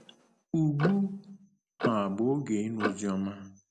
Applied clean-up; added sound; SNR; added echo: none; Clock; 8 dB; none.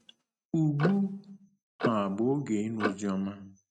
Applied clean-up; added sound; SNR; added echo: neural mask model RNNoise.